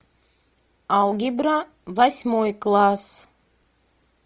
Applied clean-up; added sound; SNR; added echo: none; none; none; none.